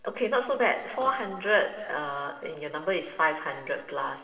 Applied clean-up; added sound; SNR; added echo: neural separator model SepFormer DNS4.